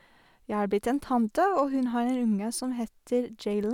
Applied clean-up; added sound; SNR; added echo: none; none; none; none.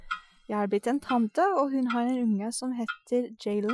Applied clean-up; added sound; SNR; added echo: classical method Wiener filter.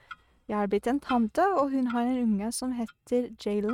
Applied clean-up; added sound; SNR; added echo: neural mask model RNNoise.